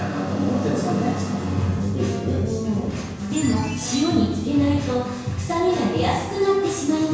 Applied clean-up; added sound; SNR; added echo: none; none; none; reverberation time 1.0 s.